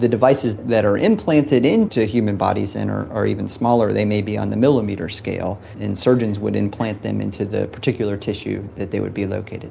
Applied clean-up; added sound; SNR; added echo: none; none; none; none.